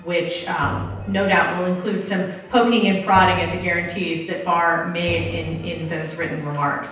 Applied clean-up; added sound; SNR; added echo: none; Drum; 12 dB; reverberation time 0.9 s.